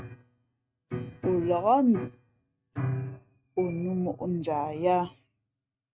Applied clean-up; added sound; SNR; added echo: neural mask model RNNoise.